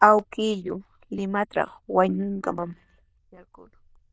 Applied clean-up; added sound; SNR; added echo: neural diffusion model UNIVERSE++.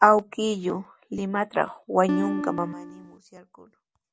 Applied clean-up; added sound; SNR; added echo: none; Acoustic guitar; 4 dB; none.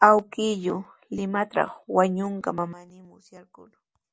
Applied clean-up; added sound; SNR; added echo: none; none; none; none.